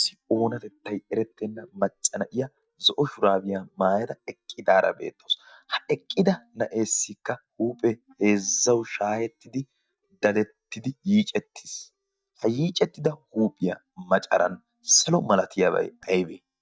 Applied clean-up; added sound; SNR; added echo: neural mask model DeepFilterNet 3.